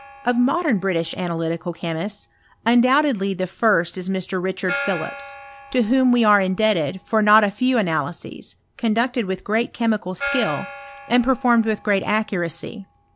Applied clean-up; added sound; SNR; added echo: none; Gong; 16 dB; none.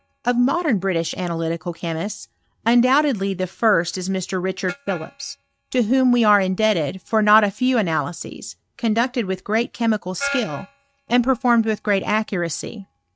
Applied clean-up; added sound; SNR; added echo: neural mask model RNNoise.